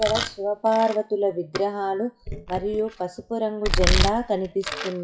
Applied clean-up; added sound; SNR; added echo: classical method WPE with log-MMSE.